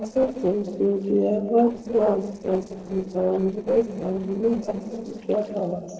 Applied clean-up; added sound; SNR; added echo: neural separator model SepFormer DNS4.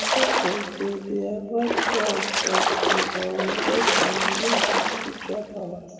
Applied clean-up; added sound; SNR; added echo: none; Splash, splatter; -4 dB; reverberation time 1.7 s.